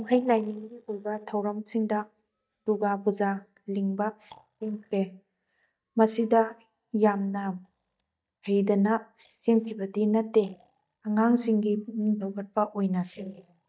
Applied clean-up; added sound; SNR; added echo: neural mask model DeepFilterNet 3.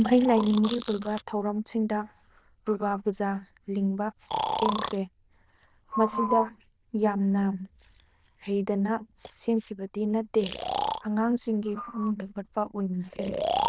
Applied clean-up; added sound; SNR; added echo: neural diffusion model UNIVERSE++.